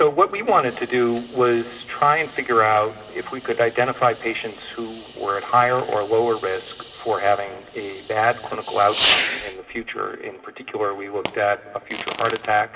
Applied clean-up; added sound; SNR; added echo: none; Fireworks; 8 dB; reverberation time 2.5 s.